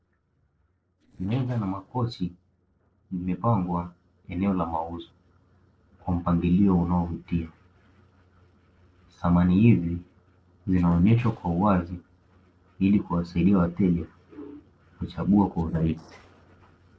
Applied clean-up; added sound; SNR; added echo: neural separator model SepFormer DNS4.